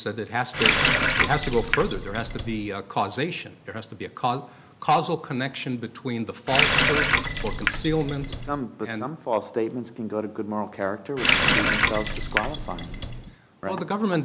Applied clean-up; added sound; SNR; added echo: none; Water tap, faucet; -4 dB; none.